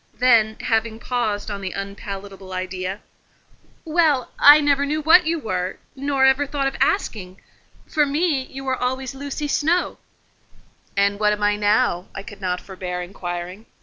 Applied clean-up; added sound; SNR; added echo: none; none; none; none.